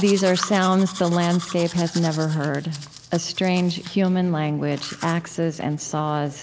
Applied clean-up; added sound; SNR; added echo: none; Domestic sounds, home sounds; 15 dB; none.